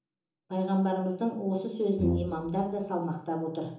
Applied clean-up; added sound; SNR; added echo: none; Brass instrument; 4 dB; reverberation time 0.6 s.